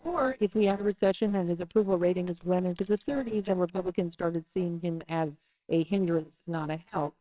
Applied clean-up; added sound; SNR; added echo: neural separator model SepFormer WHAMR!.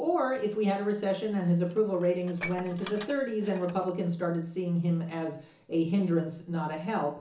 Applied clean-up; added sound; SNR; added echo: none; Dishes, pots, and pans; 16 dB; reverberation time 0.7 s.